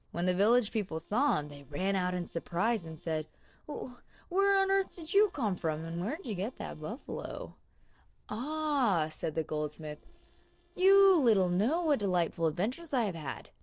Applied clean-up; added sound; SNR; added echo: neural separator model SepFormer DNS4.